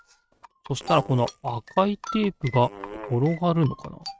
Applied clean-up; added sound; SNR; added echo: neural mask model RNNoise.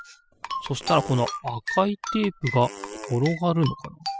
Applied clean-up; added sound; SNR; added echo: classical method spectral subtraction.